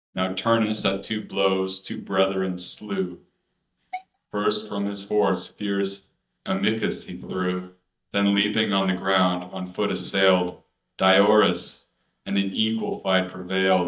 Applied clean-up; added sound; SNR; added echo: neural mask model DeepFilterNet 3.